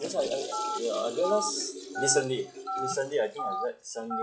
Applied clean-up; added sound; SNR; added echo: classical method log-MMSE.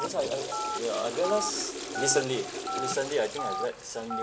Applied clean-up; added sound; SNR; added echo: none; Telephone + Toilet flush / Water; 3 dB; none.